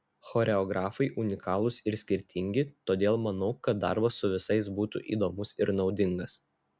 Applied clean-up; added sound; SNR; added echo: none; none; none; none.